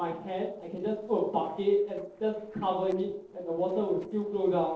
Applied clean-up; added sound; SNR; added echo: neural separator model SepFormer DNS4.